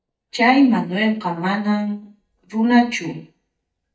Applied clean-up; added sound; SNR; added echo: neural mask model DeepFilterNet 3.